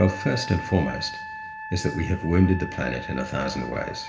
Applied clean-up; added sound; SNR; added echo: none; Wind instrument, woodwind instrument; 11 dB; reverberation time 0.9 s.